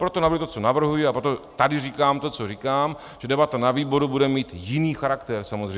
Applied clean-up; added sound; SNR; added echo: none; none; none; none.